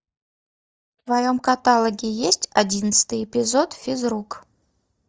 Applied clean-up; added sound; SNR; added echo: neural mask model DeepFilterNet 3.